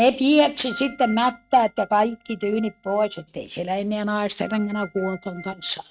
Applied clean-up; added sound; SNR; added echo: neural mask model RNNoise.